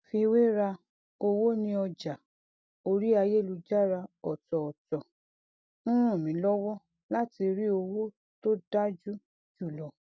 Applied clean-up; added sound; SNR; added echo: none; none; none; none.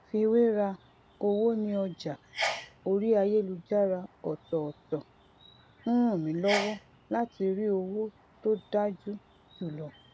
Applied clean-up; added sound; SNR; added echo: none; Sneeze; 13 dB; none.